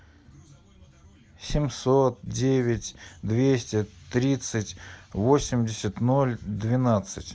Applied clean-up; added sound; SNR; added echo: none; none; none; none.